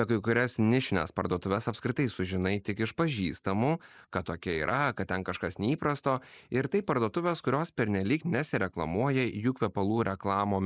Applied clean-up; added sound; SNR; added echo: neural mask model Resemble Enhance denoiser.